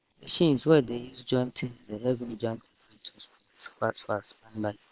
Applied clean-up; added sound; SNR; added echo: neural separator model SepFormer WHAM!.